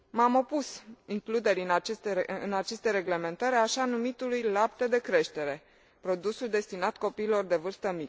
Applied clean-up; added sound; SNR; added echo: none; none; none; none.